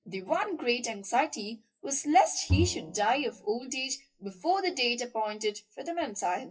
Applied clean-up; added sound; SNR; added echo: classical method WPE with log-MMSE.